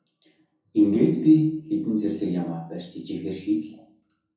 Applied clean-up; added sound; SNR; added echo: none; none; none; reverberation time 0.5 s.